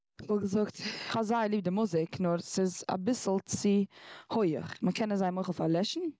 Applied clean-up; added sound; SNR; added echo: none; none; none; none.